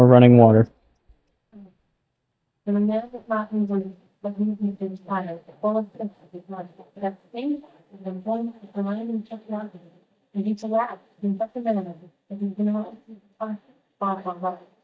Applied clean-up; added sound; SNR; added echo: neural mask model DeepFilterNet 3.